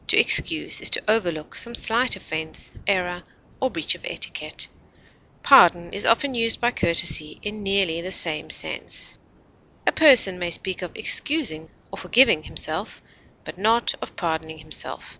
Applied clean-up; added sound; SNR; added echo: none; none; none; none.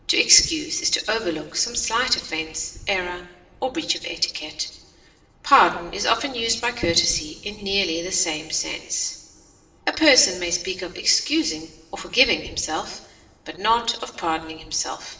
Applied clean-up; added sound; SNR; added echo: none; none; none; reverberation time 1.2 s.